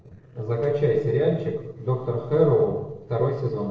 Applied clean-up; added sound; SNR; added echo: neural separator model SepFormer DNS4.